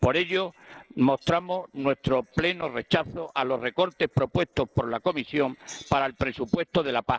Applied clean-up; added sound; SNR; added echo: neural separator model SepFormer DNS4.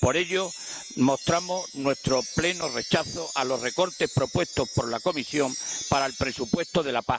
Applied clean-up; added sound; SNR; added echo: none; Wind chime; 11 dB; none.